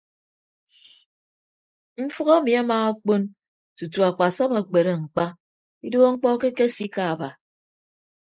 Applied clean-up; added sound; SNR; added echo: neural mask model Resemble Enhance denoiser.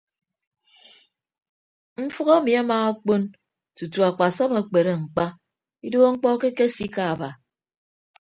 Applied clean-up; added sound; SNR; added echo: none; none; none; none.